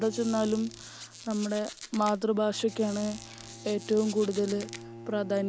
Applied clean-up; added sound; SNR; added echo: none; Bowed string instrument + Squeak; 14 dB; none.